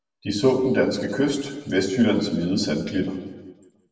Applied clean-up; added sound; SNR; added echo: none; none; none; reverberation time 1.3 s.